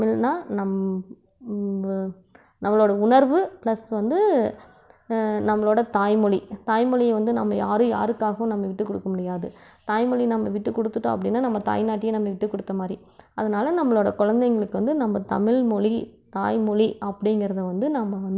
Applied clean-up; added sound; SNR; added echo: none; none; none; none.